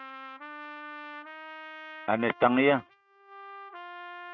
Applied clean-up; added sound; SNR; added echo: neural mask model RNNoise.